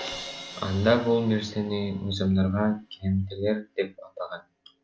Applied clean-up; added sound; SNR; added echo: none; Crash cymbal; 18 dB; none.